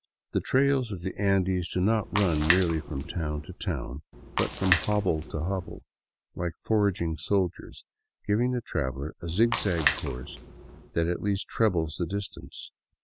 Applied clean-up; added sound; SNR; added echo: none; Splash, splatter; 4 dB; none.